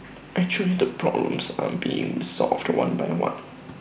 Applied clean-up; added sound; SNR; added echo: none; none; none; none.